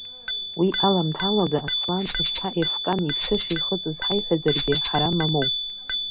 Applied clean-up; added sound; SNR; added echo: none; Bicycle bell + Rattle (instrument); 2 dB; none.